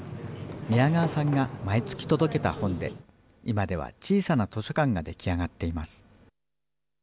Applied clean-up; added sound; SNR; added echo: none; none; none; none.